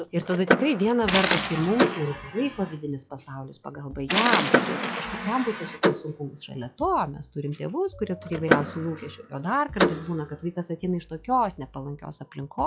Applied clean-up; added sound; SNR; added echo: classical method log-MMSE.